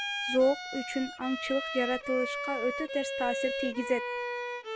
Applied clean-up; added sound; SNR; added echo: none; Bowed string instrument; 4 dB; none.